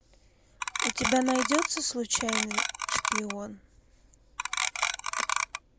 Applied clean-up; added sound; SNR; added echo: none; Clock; -3 dB; none.